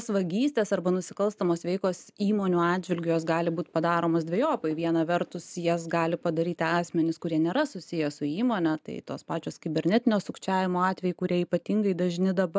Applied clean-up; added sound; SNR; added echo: none; none; none; none.